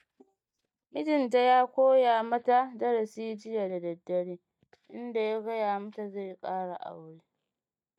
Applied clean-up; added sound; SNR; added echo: neural mask model DeepFilterNet 3.